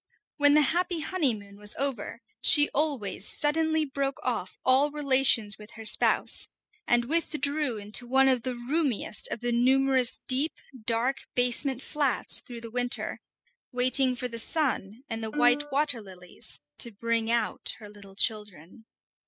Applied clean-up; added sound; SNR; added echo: classical method spectral subtraction.